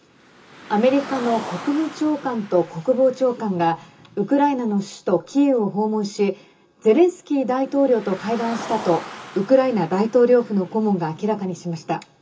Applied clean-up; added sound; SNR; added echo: none; Car; 18 dB; reverberation time 0.2 s.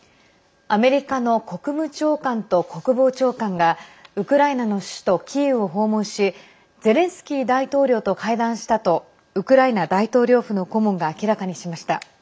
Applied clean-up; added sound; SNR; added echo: none; none; none; none.